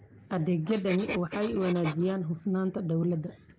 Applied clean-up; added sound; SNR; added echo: neural mask model Resemble Enhance denoiser.